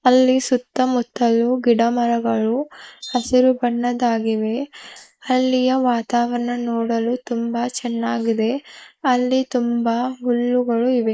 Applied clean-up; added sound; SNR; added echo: neural mask model Resemble Enhance denoiser.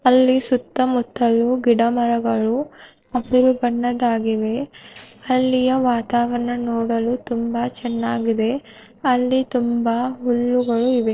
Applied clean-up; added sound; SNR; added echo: neural separator model SepFormer DNS4.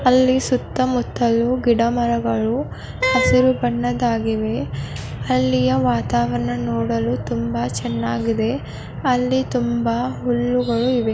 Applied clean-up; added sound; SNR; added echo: none; Wind instrument, woodwind instrument; 4 dB; none.